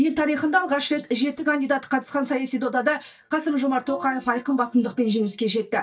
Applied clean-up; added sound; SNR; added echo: neural mask model DeepFilterNet 3.